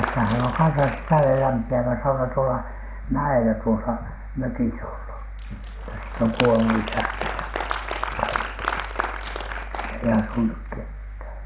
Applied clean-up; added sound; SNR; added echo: none; Applause; 9 dB; none.